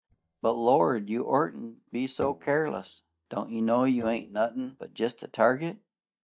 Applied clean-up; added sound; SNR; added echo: neural mask model DeepFilterNet 3.